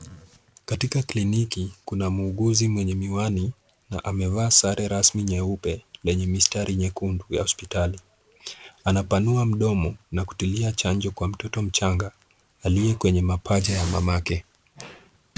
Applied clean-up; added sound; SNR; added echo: none; none; none; none.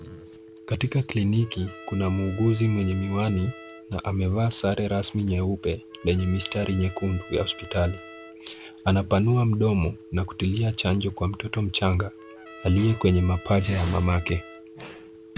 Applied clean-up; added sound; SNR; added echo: none; Trumpet + Telephone; 20 dB; none.